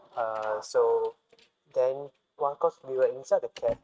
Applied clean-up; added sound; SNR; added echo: neural mask model RNNoise.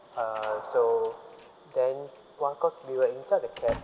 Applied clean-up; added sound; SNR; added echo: none; Slam; 19 dB; none.